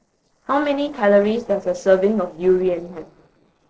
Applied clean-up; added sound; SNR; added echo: neural separator model SepFormer DNS4.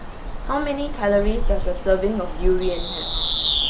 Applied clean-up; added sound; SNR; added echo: none; Bird vocalization, bird call, bird song; -2 dB; none.